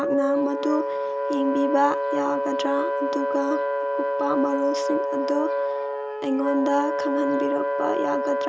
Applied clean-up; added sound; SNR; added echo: none; Wind instrument, woodwind instrument; -1 dB; none.